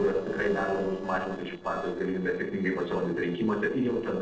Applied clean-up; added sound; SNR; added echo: neural separator model SepFormer DNS4.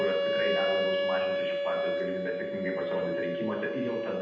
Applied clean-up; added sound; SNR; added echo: none; Wind instrument, woodwind instrument; -4 dB; reverberation time 0.8 s.